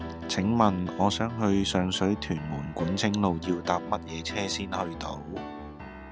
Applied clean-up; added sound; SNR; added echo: none; Bowed string instrument + Piano; 10 dB; none.